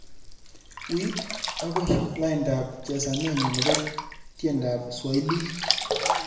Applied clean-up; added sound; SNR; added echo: none; Sink (filling or washing); 3 dB; reverberation time 0.8 s.